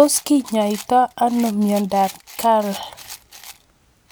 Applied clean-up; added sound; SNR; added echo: none; Rattle; 20 dB; none.